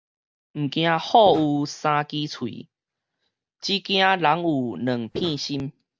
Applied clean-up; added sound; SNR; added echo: none; Walk, footsteps; 10 dB; none.